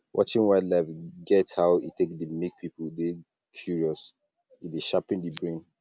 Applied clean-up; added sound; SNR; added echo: none; none; none; none.